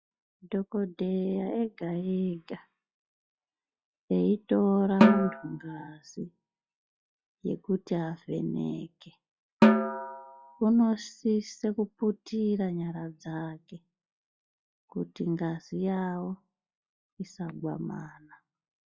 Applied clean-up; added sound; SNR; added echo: classical method log-MMSE.